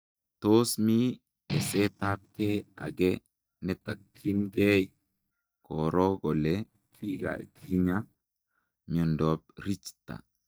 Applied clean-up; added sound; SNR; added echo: neural mask model DeepFilterNet 3.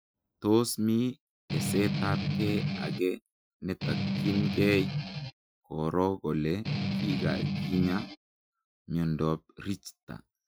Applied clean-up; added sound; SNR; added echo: classical method Wiener filter.